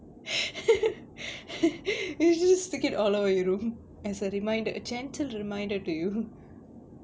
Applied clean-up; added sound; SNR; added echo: none; none; none; none.